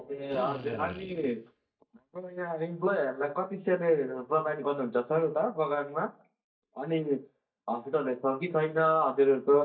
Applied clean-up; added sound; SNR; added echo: neural mask model DeepFilterNet 3.